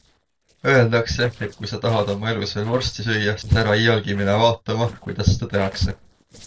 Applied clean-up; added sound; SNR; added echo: neural separator model SepFormer DNS4.